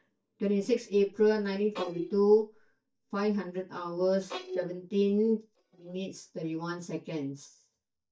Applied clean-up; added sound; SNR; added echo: neural mask model DeepFilterNet 3.